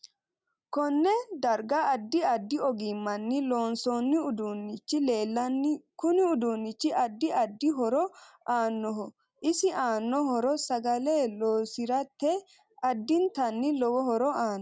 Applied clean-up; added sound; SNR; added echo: none; none; none; none.